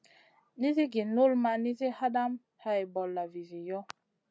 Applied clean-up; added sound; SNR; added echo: none; none; none; none.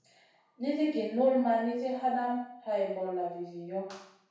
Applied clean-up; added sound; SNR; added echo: none; none; none; reverberation time 0.7 s.